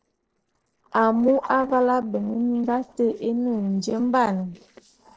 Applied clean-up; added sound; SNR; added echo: neural separator model SepFormer DNS4.